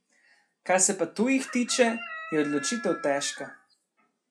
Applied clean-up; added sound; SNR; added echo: classical method log-MMSE.